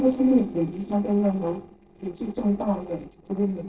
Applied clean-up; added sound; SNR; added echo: neural separator model SepFormer DNS4.